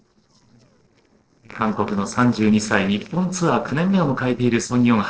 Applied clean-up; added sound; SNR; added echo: neural separator model SepFormer DNS4.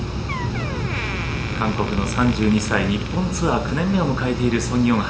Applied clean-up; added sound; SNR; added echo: none; Door; 15 dB; reverberation time 0.8 s.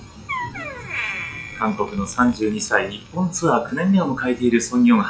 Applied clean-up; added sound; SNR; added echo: classical method WPE with log-MMSE.